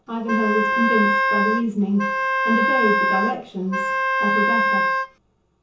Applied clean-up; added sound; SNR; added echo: none; Wind instrument, woodwind instrument; -4 dB; reverberation time 0.6 s.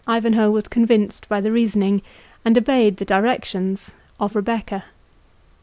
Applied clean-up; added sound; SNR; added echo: none; none; none; none.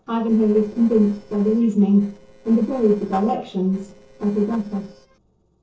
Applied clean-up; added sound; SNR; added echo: neural separator model SepFormer DNS4.